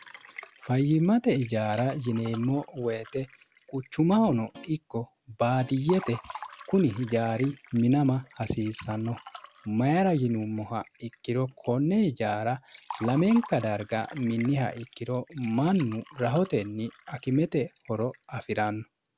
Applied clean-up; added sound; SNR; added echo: none; Guitar + Liquid; 20 dB; none.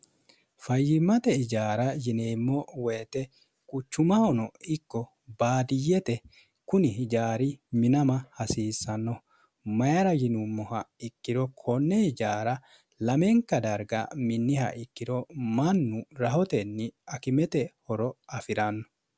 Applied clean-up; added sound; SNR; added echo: none; none; none; none.